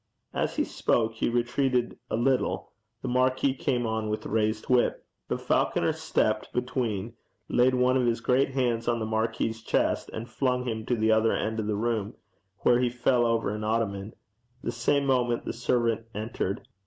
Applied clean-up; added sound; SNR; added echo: none; none; none; none.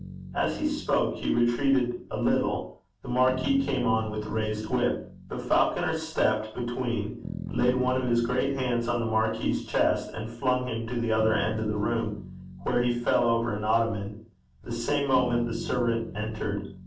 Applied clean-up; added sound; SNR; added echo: none; Bass guitar; 14 dB; reverberation time 0.4 s.